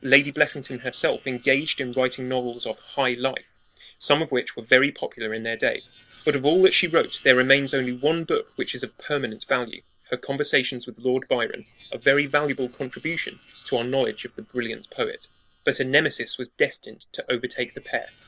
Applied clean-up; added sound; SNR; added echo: neural separator model SepFormer DNS4.